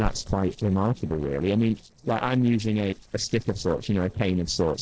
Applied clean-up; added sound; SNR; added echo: neural separator model SepFormer DNS4.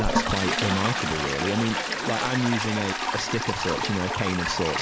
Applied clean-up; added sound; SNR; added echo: none; Toilet flush; 0 dB; none.